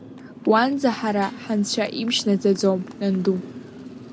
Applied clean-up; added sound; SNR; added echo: none; Motorcycle; 15 dB; none.